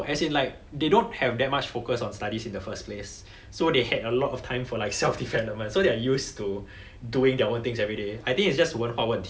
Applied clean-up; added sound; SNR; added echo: none; none; none; none.